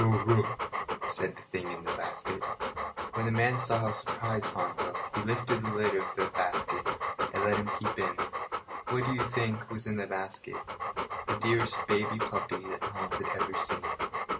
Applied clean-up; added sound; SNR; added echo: none; Dog; 2 dB; none.